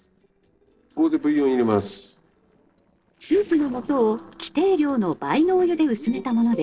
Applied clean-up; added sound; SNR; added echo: neural separator model SepFormer DNS4.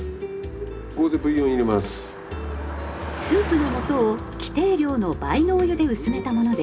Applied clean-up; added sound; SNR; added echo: none; Car passing by; 14 dB; reverberation time 0.3 s.